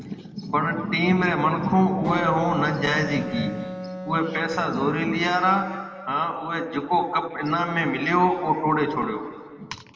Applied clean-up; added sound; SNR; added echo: none; Wind instrument, woodwind instrument; 11 dB; reverberation time 1.8 s.